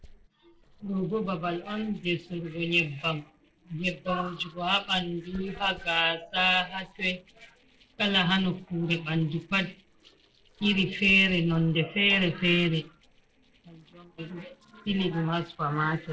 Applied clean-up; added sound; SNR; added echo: neural separator model SepFormer DNS4.